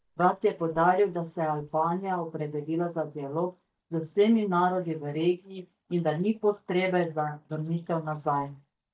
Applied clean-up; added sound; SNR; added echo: neural mask model DeepFilterNet 3.